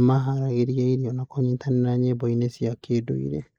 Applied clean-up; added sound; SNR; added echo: neural mask model Resemble Enhance denoiser.